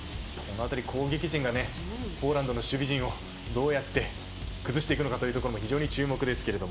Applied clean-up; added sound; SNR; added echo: none; Traffic noise, roadway noise; 16 dB; none.